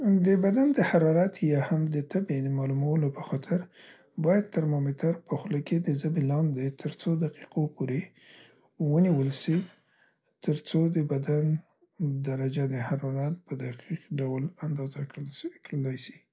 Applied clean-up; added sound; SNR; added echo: none; none; none; none.